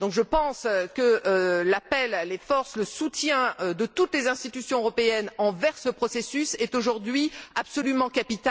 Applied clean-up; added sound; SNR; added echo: none; none; none; none.